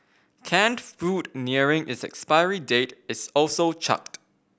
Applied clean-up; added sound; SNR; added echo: none; none; none; none.